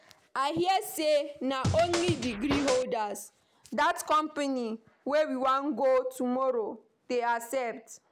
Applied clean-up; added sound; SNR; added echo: none; Scratching (performance technique); 3 dB; none.